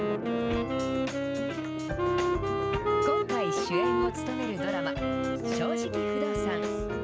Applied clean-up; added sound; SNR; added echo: none; Wind instrument, woodwind instrument; -4 dB; none.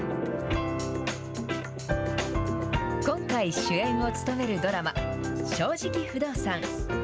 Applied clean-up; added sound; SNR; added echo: none; none; none; none.